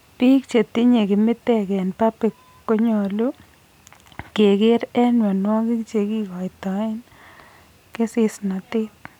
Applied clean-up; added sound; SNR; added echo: none; none; none; none.